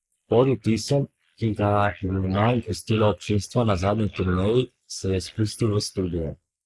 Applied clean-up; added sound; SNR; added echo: neural mask model Resemble Enhance denoiser.